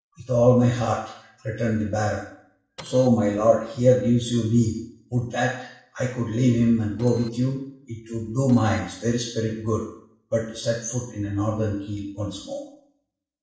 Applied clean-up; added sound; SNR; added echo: neural separator model SepFormer DNS4.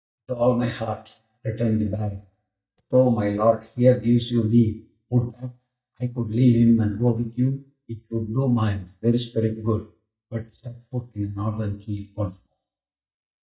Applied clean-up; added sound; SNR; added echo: neural mask model DeepFilterNet 3.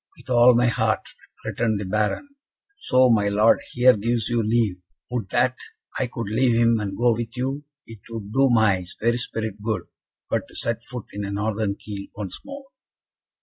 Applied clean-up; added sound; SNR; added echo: none; none; none; none.